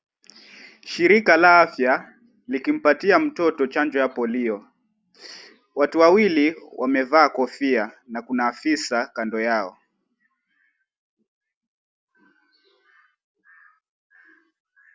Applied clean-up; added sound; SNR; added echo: none; none; none; none.